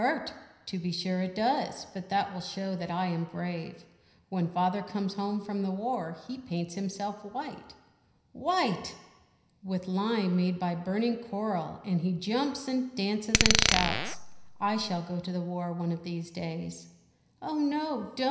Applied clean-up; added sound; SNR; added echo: none; Glass; -4 dB; reverberation time 0.9 s.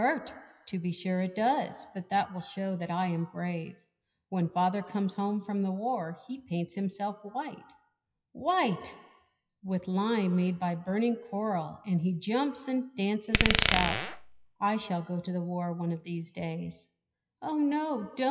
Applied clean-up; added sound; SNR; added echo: classical method WPE with log-MMSE.